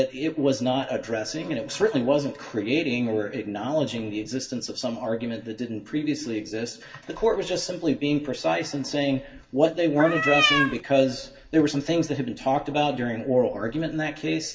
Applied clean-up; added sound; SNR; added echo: none; Cat; -2 dB; reverberation time 0.2 s.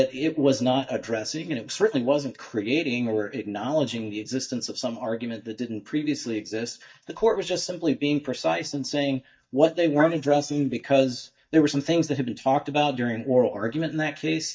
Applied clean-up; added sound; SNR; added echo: neural mask model DeepFilterNet 3.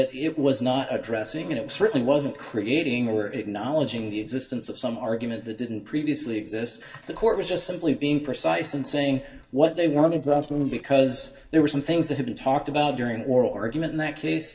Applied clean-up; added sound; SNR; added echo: neural separator model SepFormer DNS4.